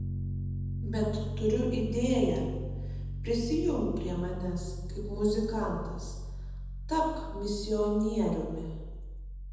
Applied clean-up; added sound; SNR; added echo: none; Piano; 4 dB; reverberation time 1.0 s.